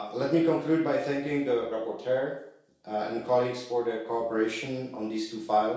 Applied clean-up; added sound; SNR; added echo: none; none; none; reverberation time 0.6 s.